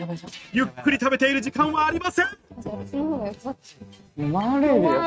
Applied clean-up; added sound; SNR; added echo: neural mask model RNNoise.